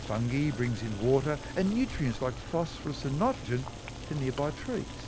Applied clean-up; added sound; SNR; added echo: none; Boiling; 9 dB; none.